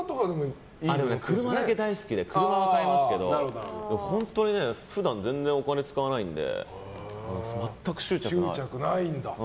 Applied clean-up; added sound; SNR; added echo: none; none; none; none.